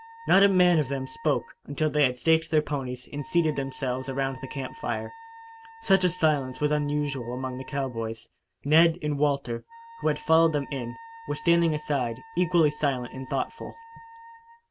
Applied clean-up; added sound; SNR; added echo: none; Wind instrument, woodwind instrument; 20 dB; none.